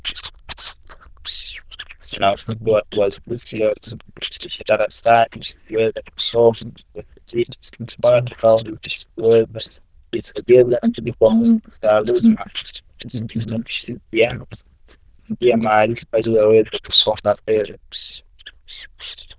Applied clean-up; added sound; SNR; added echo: neural diffusion model UNIVERSE++.